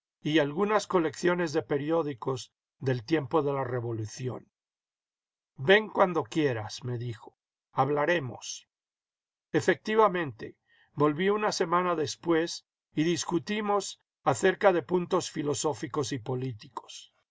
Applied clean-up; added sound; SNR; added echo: none; none; none; none.